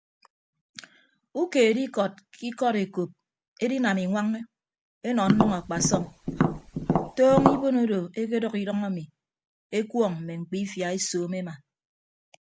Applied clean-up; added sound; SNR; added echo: none; Tap; -1 dB; none.